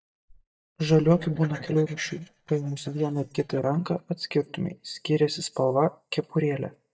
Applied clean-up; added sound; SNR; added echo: neural mask model DeepFilterNet 3.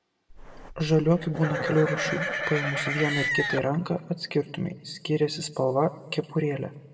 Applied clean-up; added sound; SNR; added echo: none; Livestock, farm animals, working animals; 3 dB; reverberation time 0.9 s.